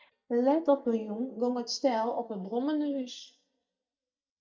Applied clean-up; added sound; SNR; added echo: neural mask model DeepFilterNet 3.